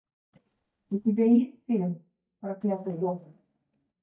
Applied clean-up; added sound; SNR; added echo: neural mask model DeepFilterNet 3.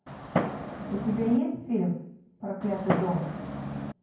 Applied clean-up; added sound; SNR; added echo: none; Fireworks; 1 dB; reverberation time 0.9 s.